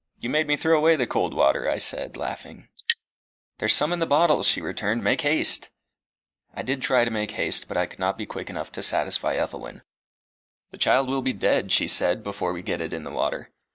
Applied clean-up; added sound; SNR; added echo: neural mask model Resemble Enhance denoiser.